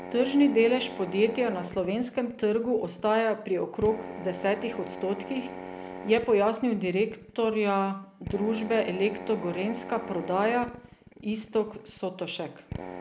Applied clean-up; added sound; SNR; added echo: none; Drill; 13 dB; none.